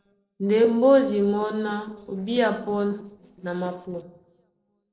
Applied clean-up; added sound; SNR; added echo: neural separator model SepFormer DNS4.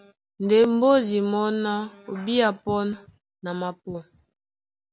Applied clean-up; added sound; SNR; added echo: none; none; none; none.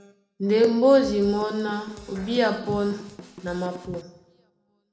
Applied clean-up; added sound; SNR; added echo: none; Drum / Drum kit; 19 dB; reverberation time 0.8 s.